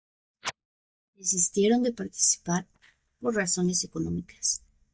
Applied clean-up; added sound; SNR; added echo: neural mask model DeepFilterNet 3.